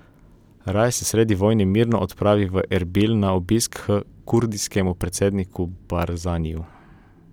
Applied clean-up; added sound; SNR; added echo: none; none; none; none.